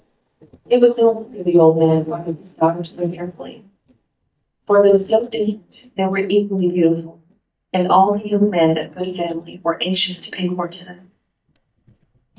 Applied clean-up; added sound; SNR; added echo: neural mask model DeepFilterNet 3.